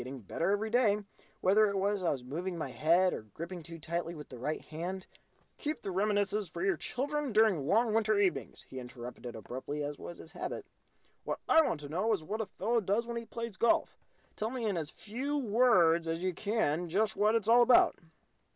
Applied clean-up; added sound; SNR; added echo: none; none; none; none.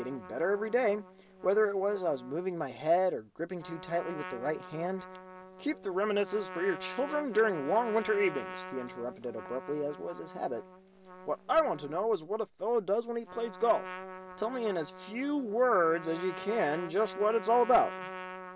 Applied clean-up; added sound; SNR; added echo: none; Trumpet; 14 dB; none.